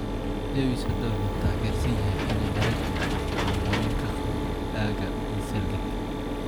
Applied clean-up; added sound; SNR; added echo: none; Mechanisms + Engine / Mechanisms; -3 dB; none.